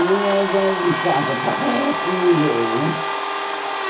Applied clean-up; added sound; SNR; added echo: none; Domestic sounds, home sounds; 1 dB; reverberation time 0.4 s.